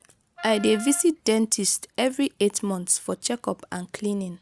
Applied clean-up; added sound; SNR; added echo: none; Wind instrument, woodwind instrument; 17 dB; none.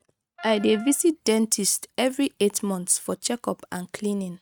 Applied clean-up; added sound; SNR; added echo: neural mask model RNNoise.